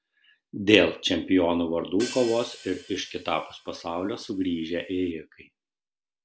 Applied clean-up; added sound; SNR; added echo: none; Hi-hat; 18 dB; none.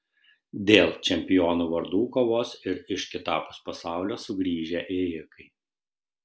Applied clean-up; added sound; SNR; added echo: none; none; none; none.